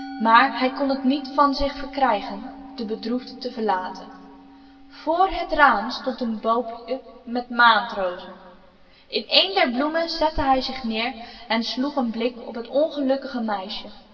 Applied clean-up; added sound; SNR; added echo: none; Musical instrument; 19 dB; reverberation time 1.6 s.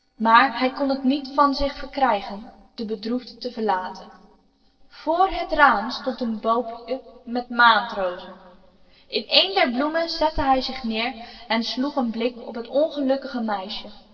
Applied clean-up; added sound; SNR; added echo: neural separator model SepFormer DNS4.